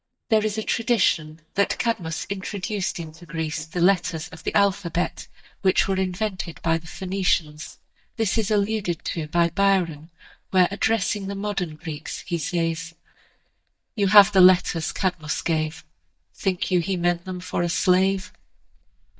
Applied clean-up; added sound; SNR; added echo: neural mask model DeepFilterNet 3.